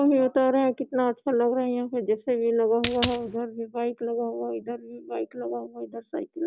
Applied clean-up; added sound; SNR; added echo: none; Coin (dropping); -1 dB; none.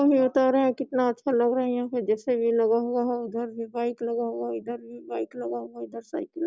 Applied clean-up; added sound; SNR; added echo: none; none; none; none.